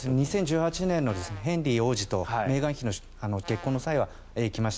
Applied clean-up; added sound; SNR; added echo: none; Purr + Brass instrument; 18 dB; none.